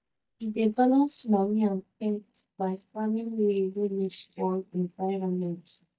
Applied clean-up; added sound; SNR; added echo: neural mask model DeepFilterNet 3.